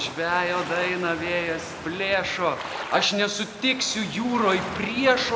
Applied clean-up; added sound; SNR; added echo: none; none; none; none.